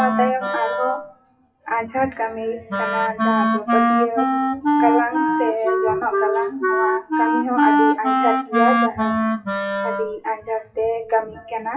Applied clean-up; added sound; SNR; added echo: classical method WPE with log-MMSE.